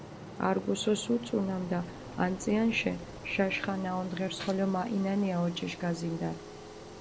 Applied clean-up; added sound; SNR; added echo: none; Engine; 13 dB; none.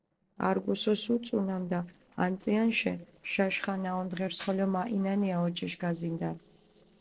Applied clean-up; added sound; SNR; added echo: neural separator model SepFormer DNS4.